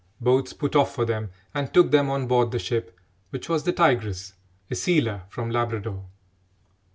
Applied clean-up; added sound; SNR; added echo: none; none; none; none.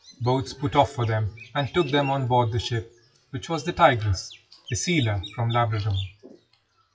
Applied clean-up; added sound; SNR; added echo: classical method WPE with log-MMSE.